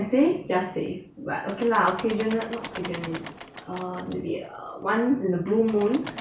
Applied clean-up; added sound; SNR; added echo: none; Engine / Mechanisms; 15 dB; none.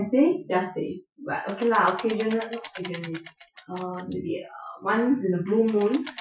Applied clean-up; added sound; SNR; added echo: classical method Wiener filter.